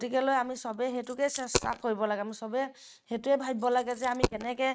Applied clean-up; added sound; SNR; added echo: neural mask model RNNoise.